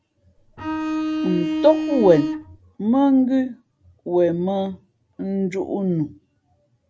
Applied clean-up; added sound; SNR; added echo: none; Bowed string instrument; 3 dB; none.